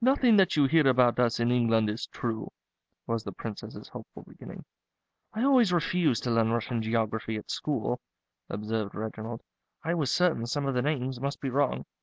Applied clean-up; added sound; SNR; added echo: none; none; none; none.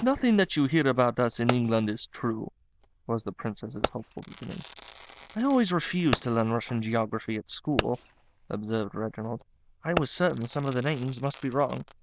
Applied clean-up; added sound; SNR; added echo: neural diffusion model UNIVERSE++.